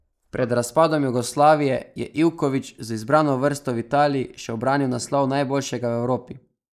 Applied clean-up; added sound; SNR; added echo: neural mask model Resemble Enhance denoiser.